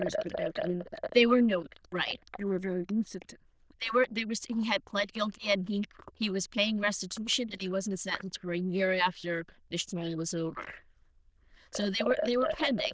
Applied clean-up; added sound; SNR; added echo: neural diffusion model UNIVERSE++.